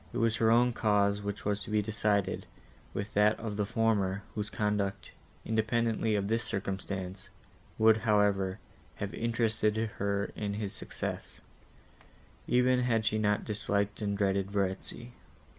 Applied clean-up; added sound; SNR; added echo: none; none; none; none.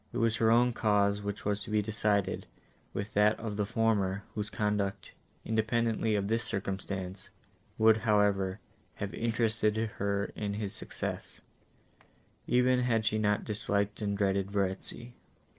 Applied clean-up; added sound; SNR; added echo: neural separator model SepFormer DNS4.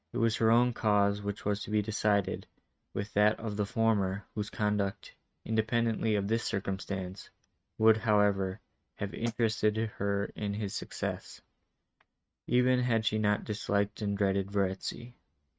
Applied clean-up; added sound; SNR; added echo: neural mask model RNNoise.